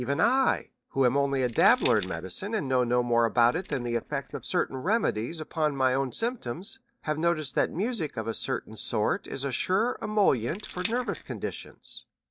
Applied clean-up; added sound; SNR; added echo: neural mask model DeepFilterNet 3.